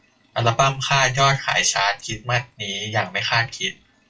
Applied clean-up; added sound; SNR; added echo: classical method WPE with log-MMSE.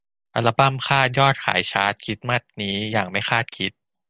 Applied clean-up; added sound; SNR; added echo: none; none; none; none.